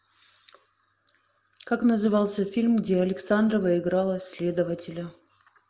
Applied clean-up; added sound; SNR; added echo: none; none; none; none.